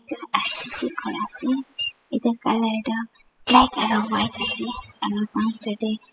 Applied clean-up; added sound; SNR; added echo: classical method spectral subtraction.